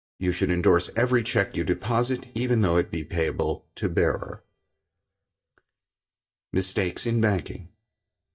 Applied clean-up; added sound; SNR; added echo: neural mask model DeepFilterNet 3.